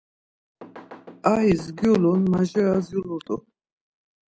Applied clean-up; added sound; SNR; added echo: none; Knock / Wood; 19 dB; none.